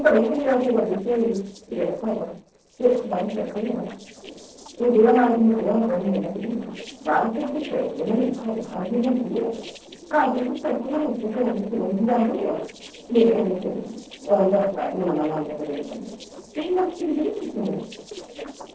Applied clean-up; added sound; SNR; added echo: neural separator model SepFormer DNS4.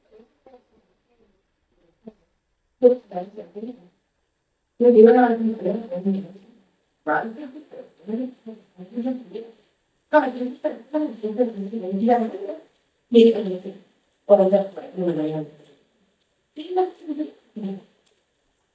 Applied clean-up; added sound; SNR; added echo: neural mask model DeepFilterNet 3.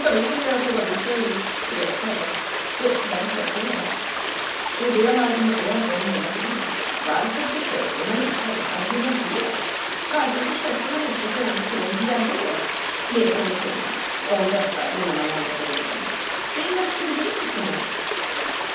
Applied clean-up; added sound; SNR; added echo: none; Stream; 0 dB; reverberation time 1.3 s.